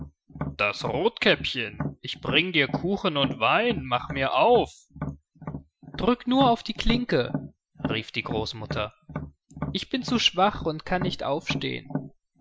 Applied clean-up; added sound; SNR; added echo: classical method Wiener filter.